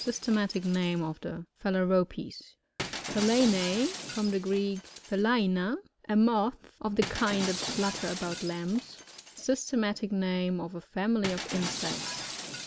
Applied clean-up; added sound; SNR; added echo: none; Shatter; 10 dB; none.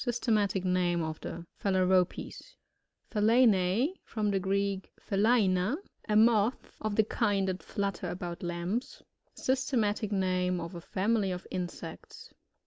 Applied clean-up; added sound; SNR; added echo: none; none; none; none.